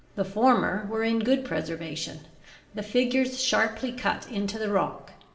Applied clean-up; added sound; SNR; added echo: none; none; none; reverberation time 0.6 s.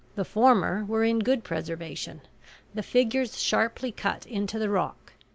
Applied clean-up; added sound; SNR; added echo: none; none; none; none.